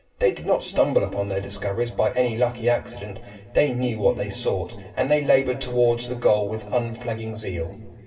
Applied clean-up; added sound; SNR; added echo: none; none; none; reverberation time 2.6 s.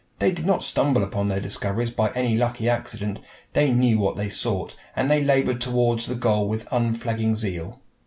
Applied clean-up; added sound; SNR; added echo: none; none; none; none.